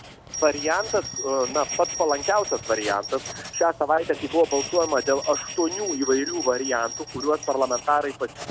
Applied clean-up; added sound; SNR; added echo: none; Bell + Writing; 10 dB; none.